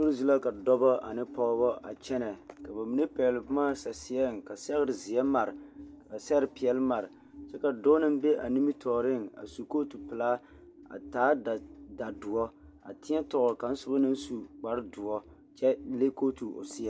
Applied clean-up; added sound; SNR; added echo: none; none; none; none.